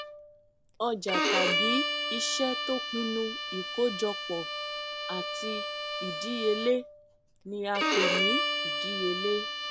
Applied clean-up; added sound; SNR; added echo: none; Bowed string instrument; -1 dB; none.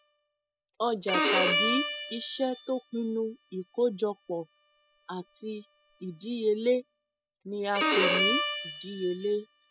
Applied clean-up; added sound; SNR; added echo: classical method spectral subtraction.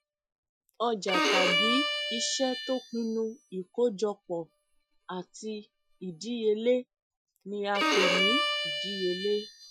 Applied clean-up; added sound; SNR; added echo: classical method Wiener filter.